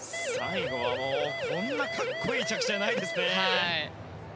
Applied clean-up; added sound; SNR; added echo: none; Siren; 1 dB; none.